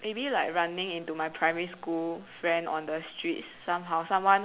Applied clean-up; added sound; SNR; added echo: none; none; none; none.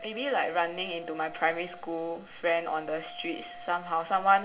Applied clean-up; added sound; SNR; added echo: none; Wind instrument, woodwind instrument; 17 dB; reverberation time 0.4 s.